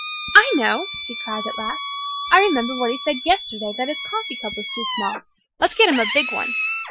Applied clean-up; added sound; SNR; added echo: classical method Wiener filter.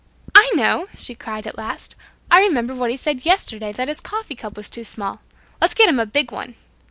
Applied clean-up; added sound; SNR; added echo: none; none; none; none.